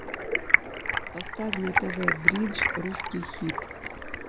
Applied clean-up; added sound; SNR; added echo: none; Stream; -5 dB; none.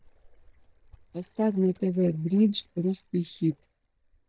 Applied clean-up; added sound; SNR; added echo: neural mask model DeepFilterNet 3.